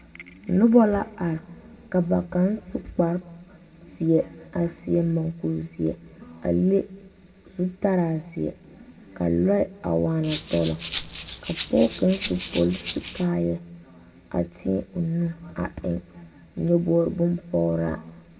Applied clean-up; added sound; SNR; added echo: none; Rattle (instrument); 11 dB; reverberation time 0.2 s.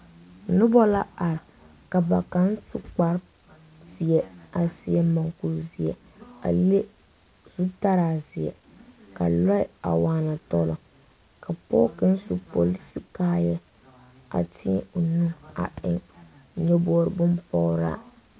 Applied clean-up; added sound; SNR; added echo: none; none; none; none.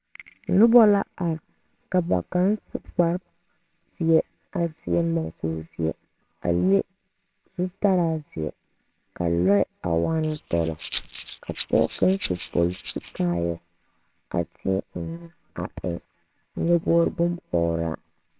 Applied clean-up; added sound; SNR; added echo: neural separator model SepFormer WHAMR!.